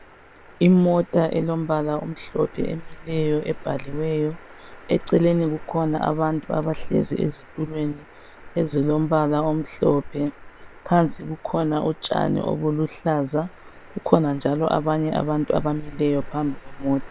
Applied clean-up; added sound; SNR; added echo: neural separator model SepFormer WHAM!.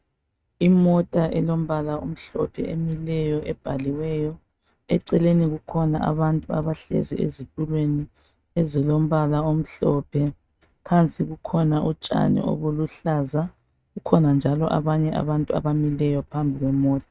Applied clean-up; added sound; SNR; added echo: neural mask model RNNoise.